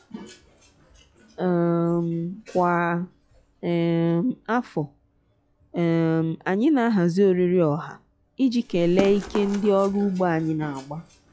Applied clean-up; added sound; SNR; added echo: classical method log-MMSE.